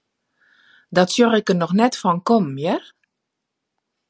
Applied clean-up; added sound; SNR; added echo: none; none; none; none.